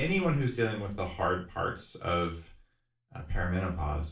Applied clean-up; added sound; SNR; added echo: neural separator model SepFormer DNS4.